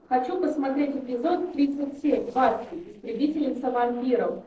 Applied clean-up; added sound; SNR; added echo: neural separator model SepFormer DNS4.